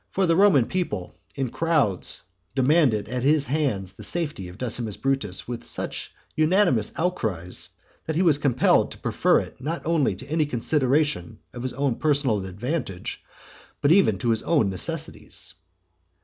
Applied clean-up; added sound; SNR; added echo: none; none; none; none.